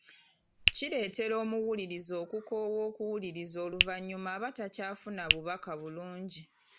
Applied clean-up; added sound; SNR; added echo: none; Finger snapping; -3 dB; none.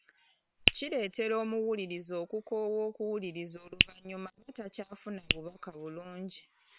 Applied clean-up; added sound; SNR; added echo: neural separator model SepFormer WHAM!.